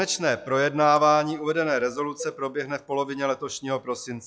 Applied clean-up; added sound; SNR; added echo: classical method log-MMSE.